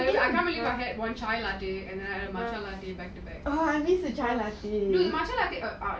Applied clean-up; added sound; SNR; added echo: none; Brass instrument; 14 dB; none.